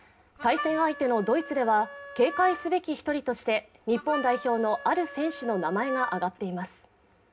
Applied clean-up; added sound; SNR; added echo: none; Harmonica; 12 dB; reverberation time 0.3 s.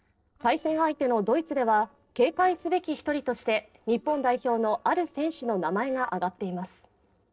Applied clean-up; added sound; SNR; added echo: neural separator model SepFormer DNS4.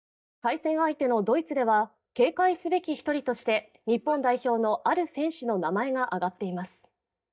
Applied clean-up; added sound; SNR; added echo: neural mask model DeepFilterNet 3.